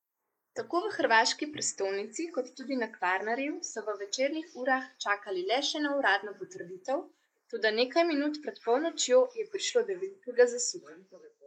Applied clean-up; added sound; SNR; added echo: neural mask model Resemble Enhance denoiser.